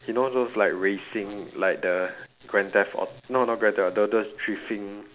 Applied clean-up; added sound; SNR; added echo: none; none; none; none.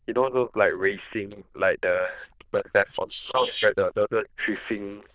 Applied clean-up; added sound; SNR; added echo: neural diffusion model UNIVERSE++.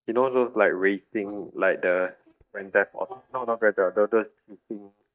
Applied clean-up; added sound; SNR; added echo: neural mask model DeepFilterNet 3.